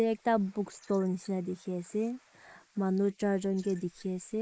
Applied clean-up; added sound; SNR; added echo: neural mask model Resemble Enhance denoiser.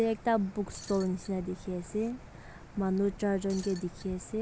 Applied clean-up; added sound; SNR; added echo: none; Shatter; 19 dB; none.